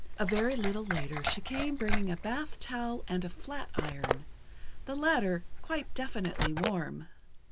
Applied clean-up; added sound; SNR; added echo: none; Liquid; -2 dB; none.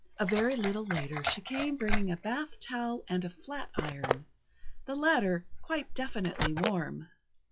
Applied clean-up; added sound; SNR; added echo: classical method log-MMSE.